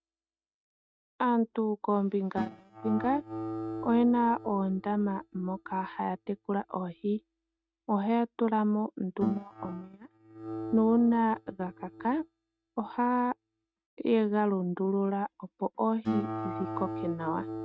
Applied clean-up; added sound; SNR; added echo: neural mask model RNNoise.